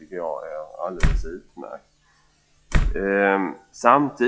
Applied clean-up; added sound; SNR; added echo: classical method log-MMSE.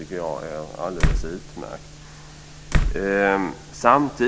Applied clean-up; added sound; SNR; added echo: none; Slam; 0 dB; none.